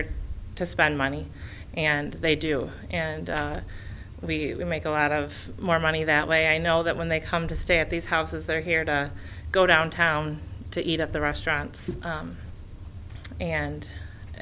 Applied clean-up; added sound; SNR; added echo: none; none; none; none.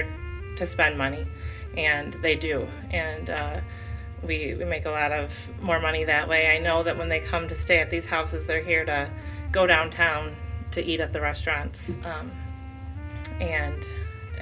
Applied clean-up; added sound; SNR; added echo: none; Wind instrument, woodwind instrument; 19 dB; reverberation time 0.2 s.